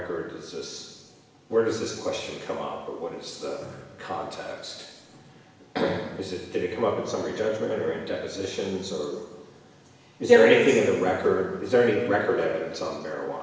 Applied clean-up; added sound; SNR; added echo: none; none; none; reverberation time 1.1 s.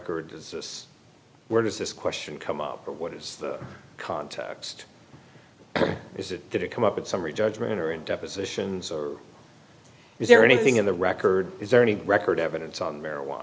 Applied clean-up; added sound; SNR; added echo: none; none; none; none.